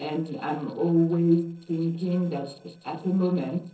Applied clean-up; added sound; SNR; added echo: neural separator model SepFormer DNS4.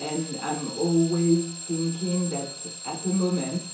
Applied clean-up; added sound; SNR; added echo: none; Alarm / Clock; 9 dB; reverberation time 0.7 s.